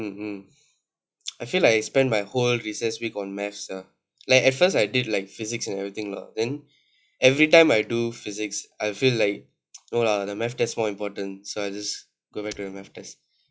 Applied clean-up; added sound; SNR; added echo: classical method log-MMSE.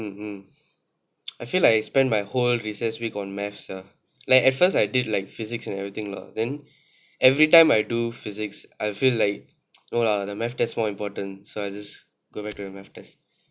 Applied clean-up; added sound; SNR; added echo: none; Shatter; 20 dB; none.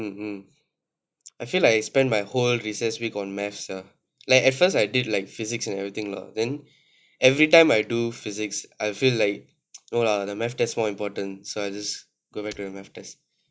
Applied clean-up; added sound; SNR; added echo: neural mask model DeepFilterNet 3.